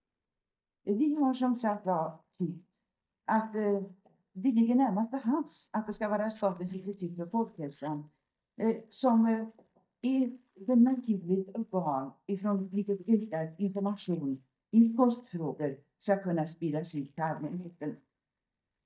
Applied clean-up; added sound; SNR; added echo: neural mask model DeepFilterNet 3.